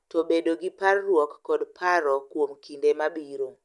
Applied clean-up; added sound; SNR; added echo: none; none; none; none.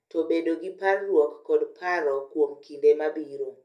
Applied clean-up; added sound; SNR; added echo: none; none; none; reverberation time 0.3 s.